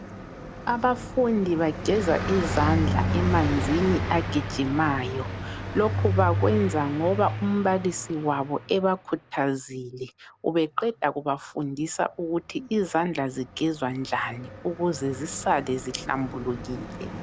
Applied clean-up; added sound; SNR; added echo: none; Car passing by; 5 dB; none.